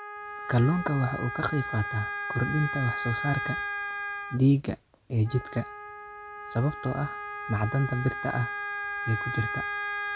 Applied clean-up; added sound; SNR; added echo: none; Wind instrument, woodwind instrument; 6 dB; none.